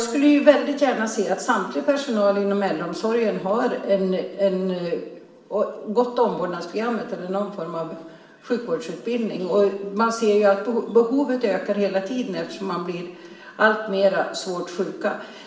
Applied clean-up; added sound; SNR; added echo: none; none; none; reverberation time 0.8 s.